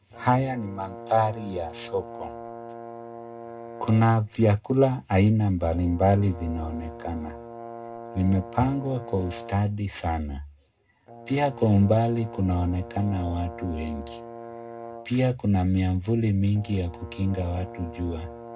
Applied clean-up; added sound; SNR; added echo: none; Brass instrument; 15 dB; reverberation time 0.2 s.